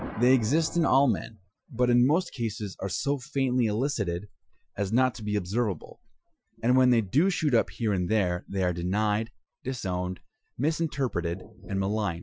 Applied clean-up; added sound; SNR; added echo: classical method Wiener filter.